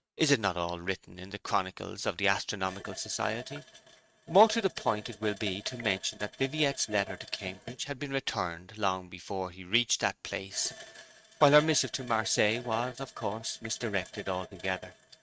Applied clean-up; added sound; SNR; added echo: neural mask model RNNoise.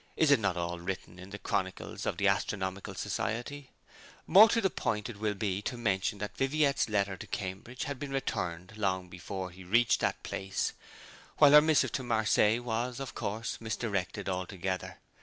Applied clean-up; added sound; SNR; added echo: none; none; none; none.